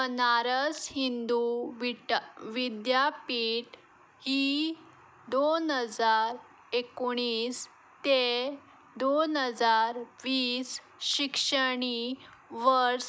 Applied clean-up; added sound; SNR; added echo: none; none; none; none.